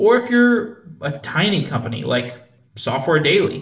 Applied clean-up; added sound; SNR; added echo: none; Rattle (instrument); 20 dB; reverberation time 0.5 s.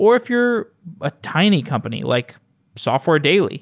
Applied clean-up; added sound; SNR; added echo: none; none; none; none.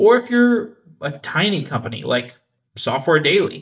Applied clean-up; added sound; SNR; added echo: neural mask model DeepFilterNet 3.